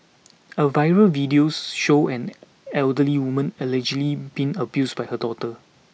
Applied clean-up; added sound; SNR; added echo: none; none; none; none.